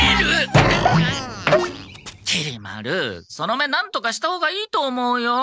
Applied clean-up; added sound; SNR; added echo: none; none; none; none.